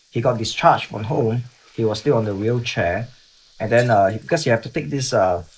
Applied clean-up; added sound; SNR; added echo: neural mask model Resemble Enhance denoiser.